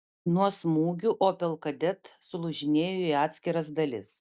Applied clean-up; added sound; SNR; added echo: none; none; none; none.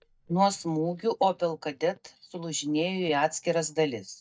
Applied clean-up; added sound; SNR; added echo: neural mask model DeepFilterNet 3.